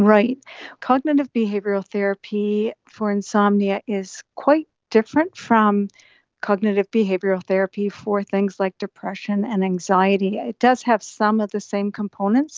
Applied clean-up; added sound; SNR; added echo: none; none; none; none.